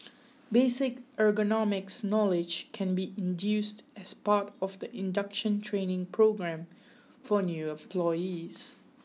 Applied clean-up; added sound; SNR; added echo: none; none; none; none.